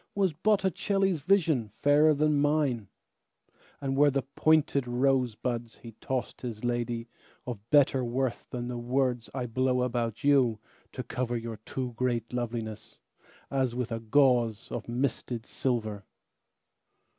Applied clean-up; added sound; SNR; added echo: none; none; none; none.